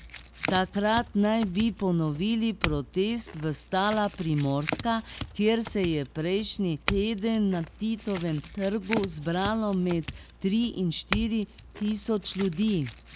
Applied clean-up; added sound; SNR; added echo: none; Chink, clink / Domestic sounds, home sounds; 11 dB; none.